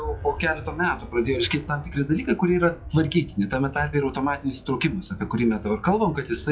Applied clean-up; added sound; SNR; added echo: classical method log-MMSE.